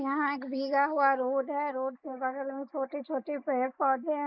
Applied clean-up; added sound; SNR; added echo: neural mask model Resemble Enhance denoiser.